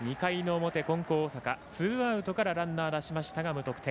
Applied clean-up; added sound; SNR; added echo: none; none; none; none.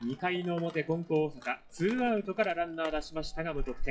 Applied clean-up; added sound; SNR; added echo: classical method WPE with log-MMSE.